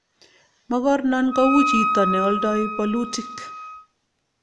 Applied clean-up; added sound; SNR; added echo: none; Wind instrument, woodwind instrument; 3 dB; none.